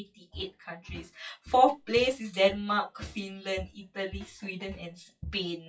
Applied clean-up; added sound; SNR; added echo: classical method WPE with log-MMSE.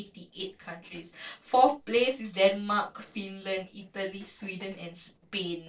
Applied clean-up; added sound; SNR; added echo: neural separator model SepFormer DNS4.